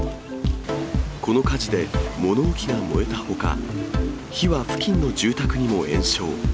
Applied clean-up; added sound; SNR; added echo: none; Marimba, xylophone; 13 dB; none.